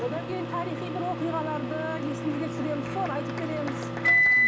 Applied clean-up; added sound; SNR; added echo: none; Microwave oven; -4 dB; reverberation time 0.3 s.